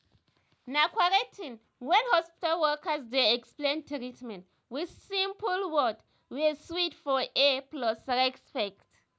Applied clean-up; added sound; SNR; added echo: none; none; none; none.